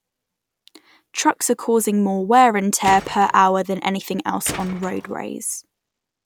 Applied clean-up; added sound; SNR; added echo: none; Tools; 14 dB; none.